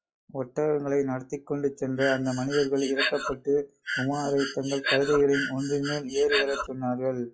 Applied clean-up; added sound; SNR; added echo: classical method log-MMSE.